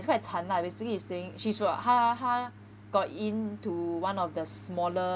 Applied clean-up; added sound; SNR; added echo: none; none; none; none.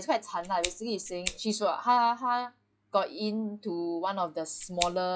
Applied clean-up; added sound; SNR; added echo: classical method log-MMSE.